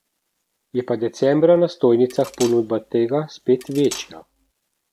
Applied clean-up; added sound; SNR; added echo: none; Cutlery, silverware; 19 dB; none.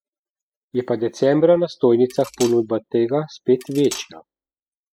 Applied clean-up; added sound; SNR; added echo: classical method spectral subtraction.